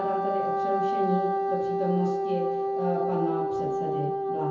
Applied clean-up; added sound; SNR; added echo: none; Wind instrument, woodwind instrument; -4 dB; reverberation time 0.7 s.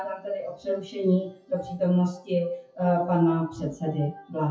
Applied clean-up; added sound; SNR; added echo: classical method WPE with log-MMSE.